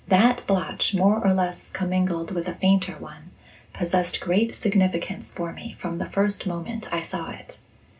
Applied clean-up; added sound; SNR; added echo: none; none; none; reverberation time 0.2 s.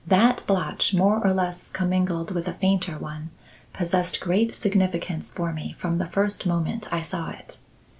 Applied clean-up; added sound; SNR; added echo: none; none; none; none.